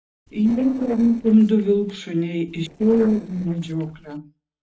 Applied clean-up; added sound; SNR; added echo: neural separator model SepFormer DNS4.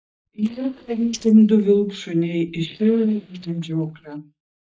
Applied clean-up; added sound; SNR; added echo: neural mask model DeepFilterNet 3.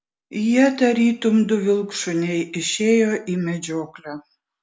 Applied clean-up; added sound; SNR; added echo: none; none; none; none.